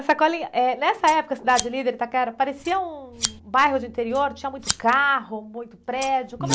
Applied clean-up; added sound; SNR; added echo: none; Scissors; 13 dB; none.